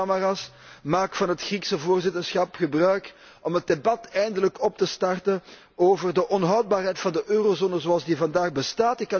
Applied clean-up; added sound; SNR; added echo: none; none; none; none.